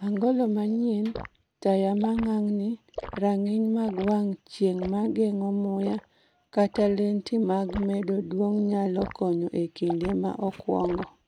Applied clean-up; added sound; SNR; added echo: none; Liquid; 17 dB; none.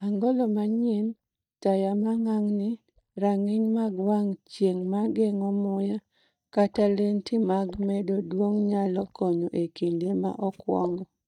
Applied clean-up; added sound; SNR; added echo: neural mask model DeepFilterNet 3.